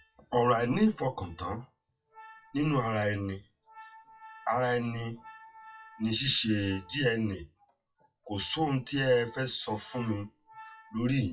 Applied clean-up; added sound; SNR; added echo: classical method WPE with log-MMSE.